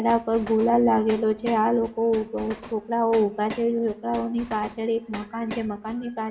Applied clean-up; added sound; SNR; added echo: none; Train; 17 dB; reverberation time 0.8 s.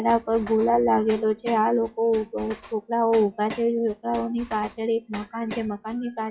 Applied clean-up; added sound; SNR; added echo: classical method WPE with log-MMSE.